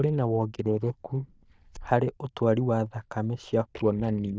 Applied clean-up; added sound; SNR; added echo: neural diffusion model UNIVERSE++.